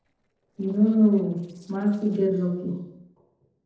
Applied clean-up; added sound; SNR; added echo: neural separator model SepFormer DNS4.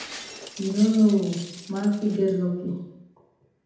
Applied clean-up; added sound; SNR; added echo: none; Shatter; 18 dB; reverberation time 0.8 s.